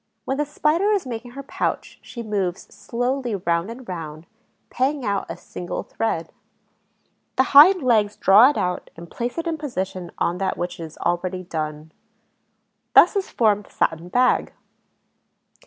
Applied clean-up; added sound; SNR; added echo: none; none; none; none.